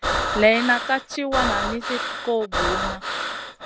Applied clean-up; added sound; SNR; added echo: none; Breathing; 2 dB; none.